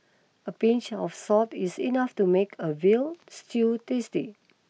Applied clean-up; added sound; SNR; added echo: none; none; none; none.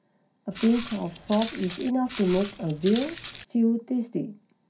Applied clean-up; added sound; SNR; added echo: none; Walk, footsteps; 10 dB; reverberation time 0.3 s.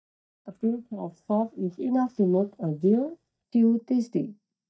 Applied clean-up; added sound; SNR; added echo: neural mask model DeepFilterNet 3.